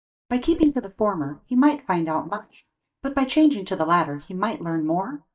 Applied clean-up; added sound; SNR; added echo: neural mask model DeepFilterNet 3.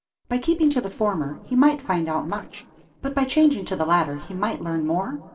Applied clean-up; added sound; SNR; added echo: neural separator model SepFormer DNS4.